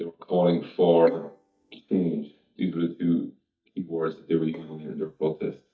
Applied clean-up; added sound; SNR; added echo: neural mask model DeepFilterNet 3.